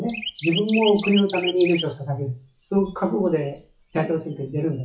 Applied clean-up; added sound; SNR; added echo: classical method WPE with log-MMSE.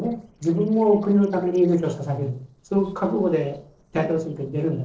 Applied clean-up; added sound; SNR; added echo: neural separator model SepFormer DNS4.